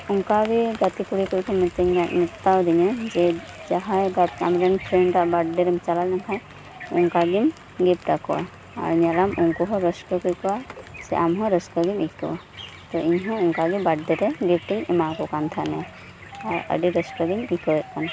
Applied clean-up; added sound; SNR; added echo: none; none; none; none.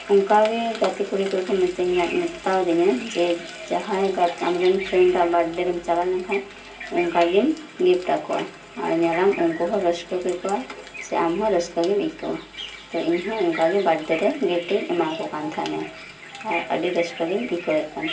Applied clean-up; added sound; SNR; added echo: none; none; none; reverberation time 0.3 s.